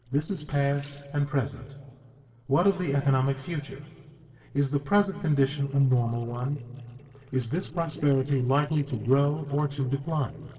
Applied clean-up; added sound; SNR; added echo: neural separator model SepFormer DNS4.